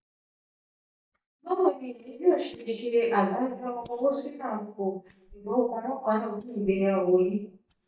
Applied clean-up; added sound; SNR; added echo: neural mask model DeepFilterNet 3.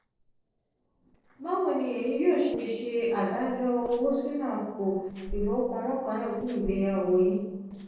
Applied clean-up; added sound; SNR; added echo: neural separator model SepFormer DNS4.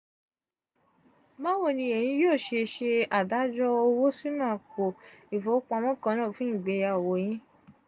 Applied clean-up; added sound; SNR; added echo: none; none; none; none.